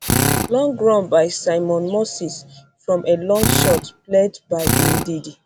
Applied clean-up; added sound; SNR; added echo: none; Drill; 0 dB; none.